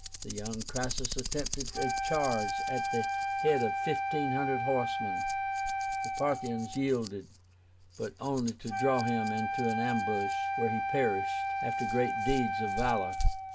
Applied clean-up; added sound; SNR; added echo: none; Wind instrument, woodwind instrument + Rattle; -1 dB; none.